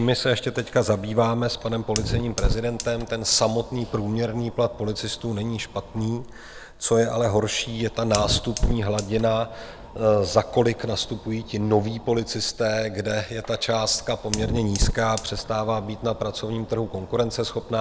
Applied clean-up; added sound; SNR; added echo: none; Fire; 8 dB; none.